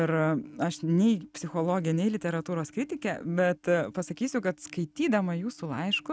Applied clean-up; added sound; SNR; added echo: neural mask model RNNoise.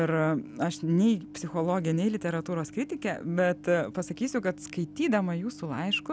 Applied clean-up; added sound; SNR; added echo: none; Microwave oven; 17 dB; none.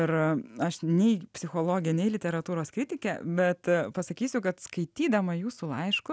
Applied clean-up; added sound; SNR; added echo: none; none; none; none.